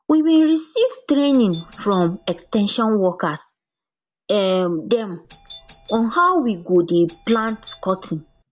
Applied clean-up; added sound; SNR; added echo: none; Doorbell; 16 dB; none.